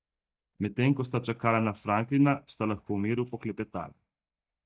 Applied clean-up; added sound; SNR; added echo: neural mask model DeepFilterNet 3.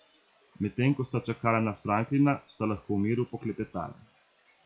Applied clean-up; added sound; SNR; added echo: classical method WPE with log-MMSE.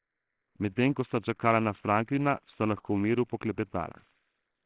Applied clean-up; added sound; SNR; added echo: neural separator model SepFormer WHAMR!.